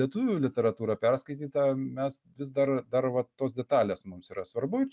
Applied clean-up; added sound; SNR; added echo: none; none; none; none.